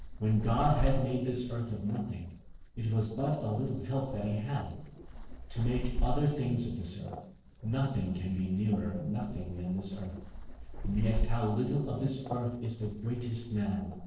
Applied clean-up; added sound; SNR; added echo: neural separator model SepFormer DNS4.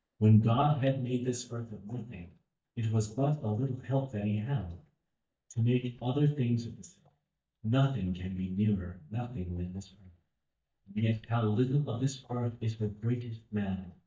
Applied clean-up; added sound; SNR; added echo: neural mask model DeepFilterNet 3.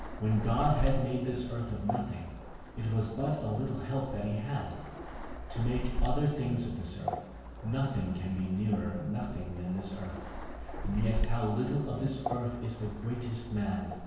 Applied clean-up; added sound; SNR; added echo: none; Waves, surf; 5 dB; reverberation time 1.2 s.